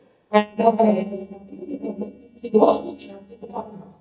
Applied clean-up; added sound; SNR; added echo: neural mask model DeepFilterNet 3.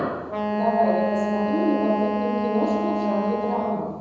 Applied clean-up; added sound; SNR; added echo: none; Wind instrument, woodwind instrument; 0 dB; reverberation time 1.1 s.